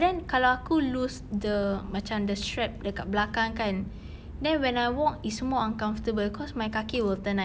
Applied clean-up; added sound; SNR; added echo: none; none; none; none.